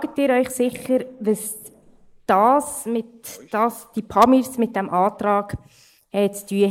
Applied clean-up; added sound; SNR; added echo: neural mask model Resemble Enhance denoiser.